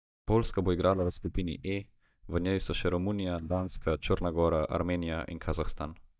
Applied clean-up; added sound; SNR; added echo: neural mask model DeepFilterNet 3.